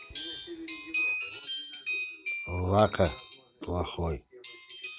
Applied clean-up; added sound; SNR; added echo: none; none; none; none.